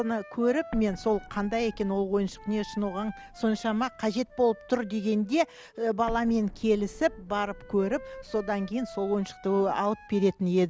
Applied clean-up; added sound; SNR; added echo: none; Wind instrument, woodwind instrument + Explosion; 17 dB; none.